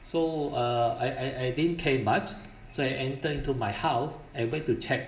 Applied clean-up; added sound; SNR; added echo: none; none; none; reverberation time 2.1 s.